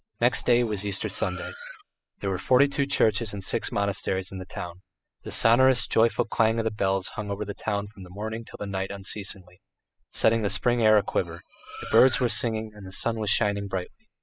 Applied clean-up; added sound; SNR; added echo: classical method spectral subtraction.